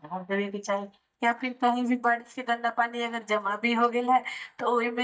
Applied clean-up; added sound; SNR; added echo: neural mask model DeepFilterNet 3.